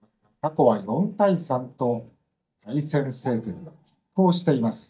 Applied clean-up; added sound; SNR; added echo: neural mask model DeepFilterNet 3.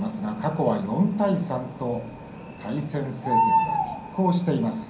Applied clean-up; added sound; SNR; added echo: none; Bird; 3 dB; reverberation time 0.6 s.